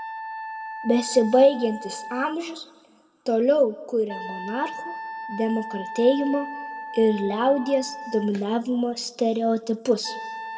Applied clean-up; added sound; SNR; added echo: none; Wind instrument, woodwind instrument; 12 dB; reverberation time 1.1 s.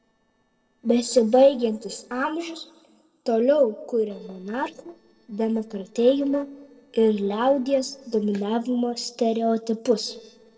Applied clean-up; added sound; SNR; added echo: neural separator model SepFormer DNS4.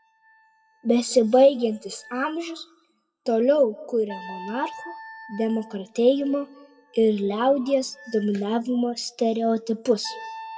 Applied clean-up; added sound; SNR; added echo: classical method WPE with log-MMSE.